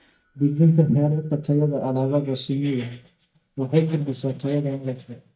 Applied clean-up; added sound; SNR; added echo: neural mask model DeepFilterNet 3.